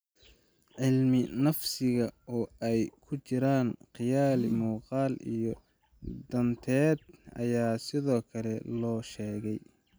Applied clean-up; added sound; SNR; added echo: none; none; none; none.